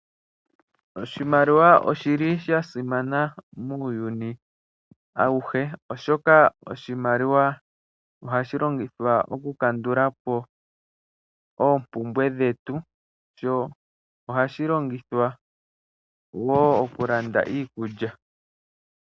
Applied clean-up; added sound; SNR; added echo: none; none; none; none.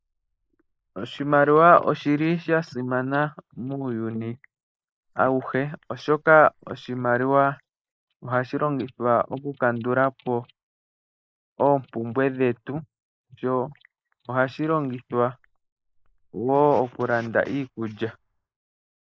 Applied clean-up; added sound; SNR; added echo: neural mask model Resemble Enhance denoiser.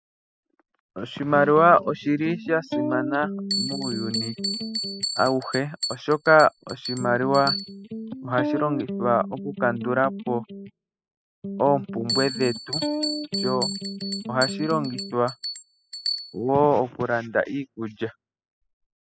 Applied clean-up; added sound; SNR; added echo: classical method spectral subtraction.